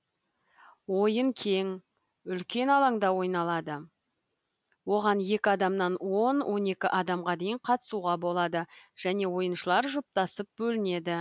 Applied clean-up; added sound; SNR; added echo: none; none; none; none.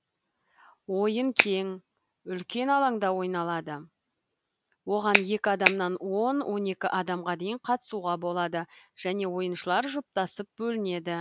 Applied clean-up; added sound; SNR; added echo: none; Finger snapping; -3 dB; none.